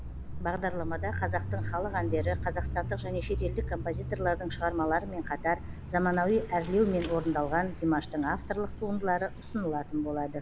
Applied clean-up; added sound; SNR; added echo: none; Mechanisms / Bicycle; 6 dB; none.